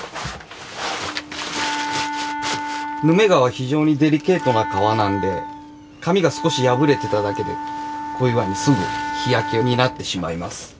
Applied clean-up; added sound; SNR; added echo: none; Wind instrument, woodwind instrument; 8 dB; none.